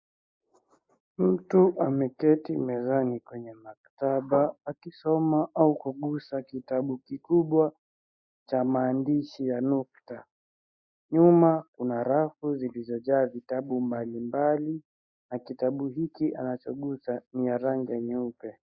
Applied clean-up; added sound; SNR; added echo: neural mask model Resemble Enhance denoiser.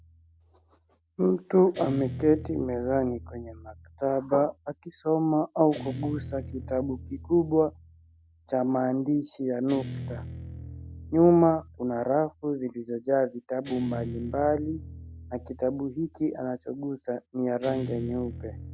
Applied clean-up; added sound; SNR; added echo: none; Guitar; 14 dB; none.